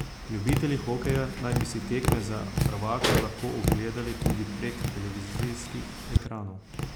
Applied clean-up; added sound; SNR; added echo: none; Tap; -2 dB; none.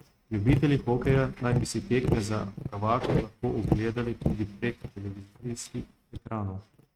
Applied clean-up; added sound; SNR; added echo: neural mask model RNNoise.